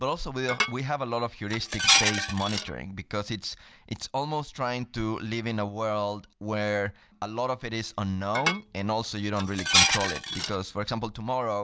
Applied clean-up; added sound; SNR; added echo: none; Dishes, pots, and pans; -2 dB; none.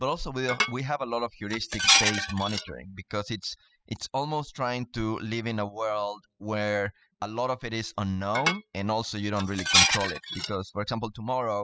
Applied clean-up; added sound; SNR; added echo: classical method spectral subtraction.